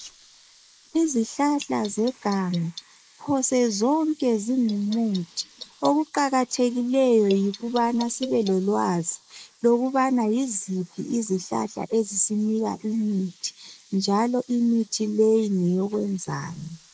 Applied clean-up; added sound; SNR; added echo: neural mask model Resemble Enhance denoiser.